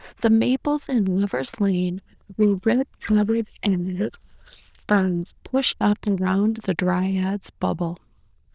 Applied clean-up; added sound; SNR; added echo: neural diffusion model UNIVERSE++.